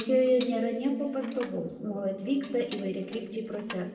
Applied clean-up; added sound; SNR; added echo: none; Dishes, pots, and pans; 18 dB; reverberation time 2.1 s.